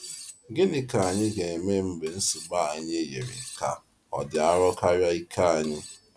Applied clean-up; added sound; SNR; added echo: none; Cutlery, silverware; 18 dB; none.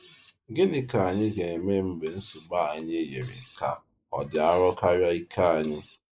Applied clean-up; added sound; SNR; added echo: neural mask model Resemble Enhance denoiser.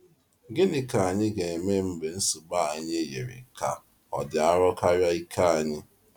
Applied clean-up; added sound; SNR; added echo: none; none; none; none.